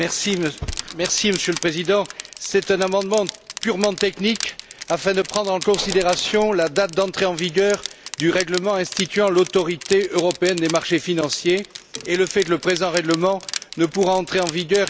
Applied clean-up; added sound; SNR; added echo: none; Crushing; 13 dB; none.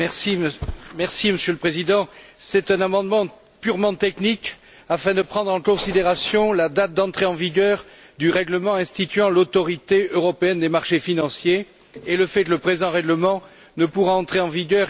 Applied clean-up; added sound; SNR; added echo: none; none; none; none.